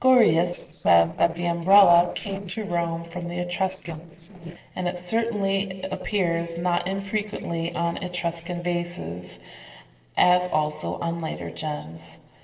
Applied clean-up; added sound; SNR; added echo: neural separator model SepFormer DNS4.